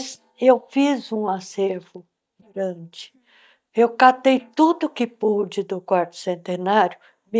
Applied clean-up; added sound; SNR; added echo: neural mask model DeepFilterNet 3.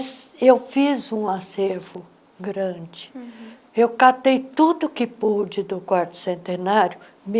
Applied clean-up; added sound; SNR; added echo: none; none; none; none.